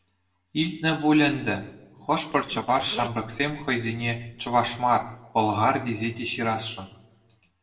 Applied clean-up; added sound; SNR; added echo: neural separator model SepFormer DNS4.